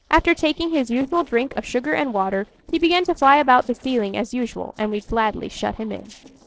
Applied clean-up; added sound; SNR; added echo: neural separator model SepFormer DNS4.